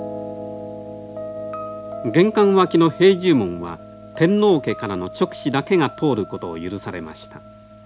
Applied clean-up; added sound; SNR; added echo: none; none; none; none.